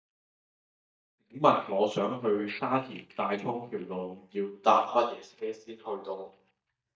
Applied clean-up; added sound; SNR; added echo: neural mask model DeepFilterNet 3.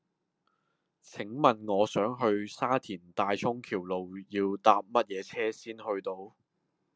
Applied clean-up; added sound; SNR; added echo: none; none; none; none.